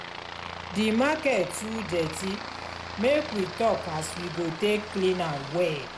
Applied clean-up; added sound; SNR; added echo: none; Aircraft; 9 dB; none.